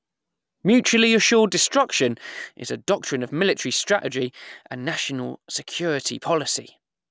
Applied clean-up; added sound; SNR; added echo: none; none; none; none.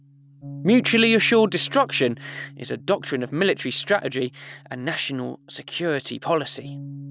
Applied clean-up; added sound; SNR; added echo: none; Bass guitar; 18 dB; none.